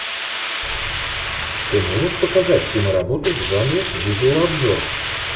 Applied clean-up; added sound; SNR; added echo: none; Hiss; 4 dB; reverberation time 0.4 s.